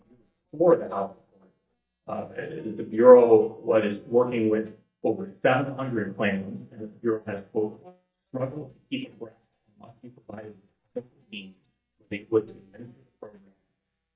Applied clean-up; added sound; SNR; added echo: neural mask model DeepFilterNet 3.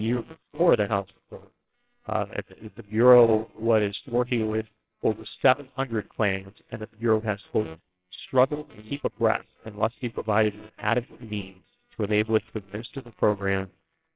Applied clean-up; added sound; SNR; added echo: neural separator model SepFormer WHAMR!.